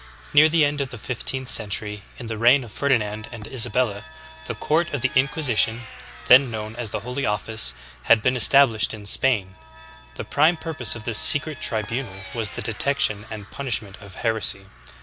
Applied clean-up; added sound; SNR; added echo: none; Vehicle; 19 dB; none.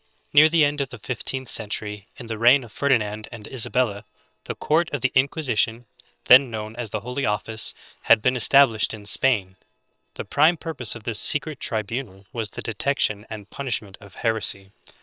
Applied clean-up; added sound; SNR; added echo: neural separator model SepFormer WHAM!.